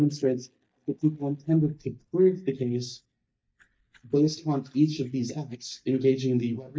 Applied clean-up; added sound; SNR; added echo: neural mask model DeepFilterNet 3.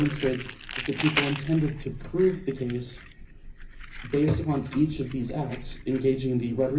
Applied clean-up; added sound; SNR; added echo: none; Crumpling, crinkling; 10 dB; reverberation time 0.4 s.